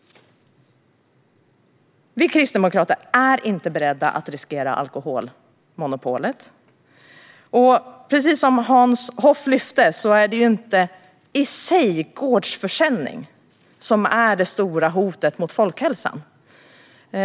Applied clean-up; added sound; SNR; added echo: none; none; none; none.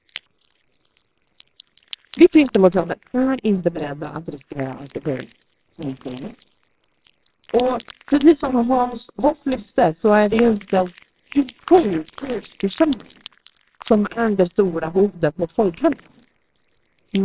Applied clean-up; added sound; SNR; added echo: neural separator model SepFormer WHAMR!.